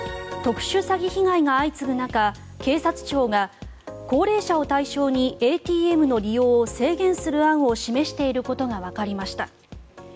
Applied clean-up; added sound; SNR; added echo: none; none; none; none.